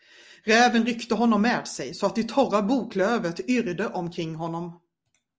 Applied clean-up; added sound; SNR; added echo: none; none; none; none.